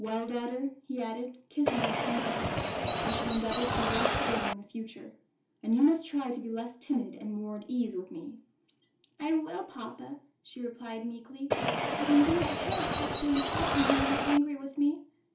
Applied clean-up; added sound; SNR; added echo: none; Bird; -2 dB; reverberation time 0.3 s.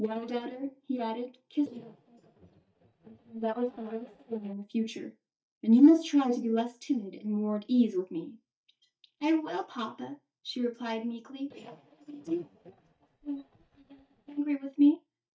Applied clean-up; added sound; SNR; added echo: neural mask model DeepFilterNet 3.